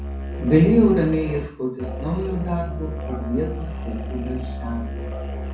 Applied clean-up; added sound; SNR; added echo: none; Musical instrument; 6 dB; reverberation time 0.5 s.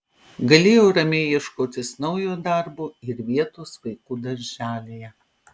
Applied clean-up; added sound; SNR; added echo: none; none; none; none.